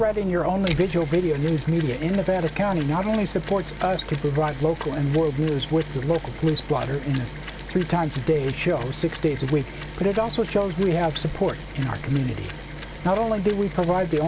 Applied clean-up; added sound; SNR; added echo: none; Mechanisms; 10 dB; none.